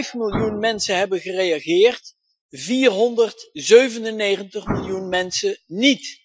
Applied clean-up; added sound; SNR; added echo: classical method Wiener filter.